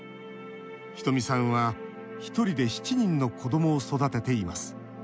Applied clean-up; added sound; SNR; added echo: none; none; none; none.